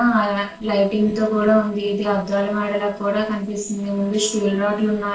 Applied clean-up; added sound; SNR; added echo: neural separator model SepFormer DNS4.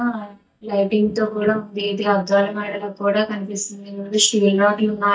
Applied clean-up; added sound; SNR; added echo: neural mask model DeepFilterNet 3.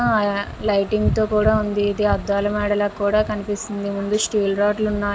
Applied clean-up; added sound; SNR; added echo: none; none; none; none.